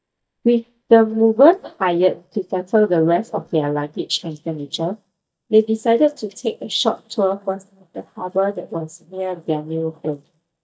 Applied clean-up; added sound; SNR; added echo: neural mask model DeepFilterNet 3.